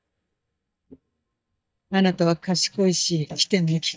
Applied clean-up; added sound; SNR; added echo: neural mask model DeepFilterNet 3.